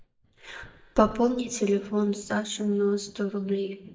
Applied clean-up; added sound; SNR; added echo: neural mask model DeepFilterNet 3.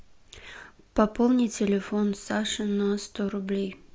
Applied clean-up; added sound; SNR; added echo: none; none; none; none.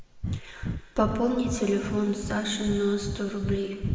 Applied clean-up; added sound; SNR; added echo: none; Breathing; 7 dB; reverberation time 2.3 s.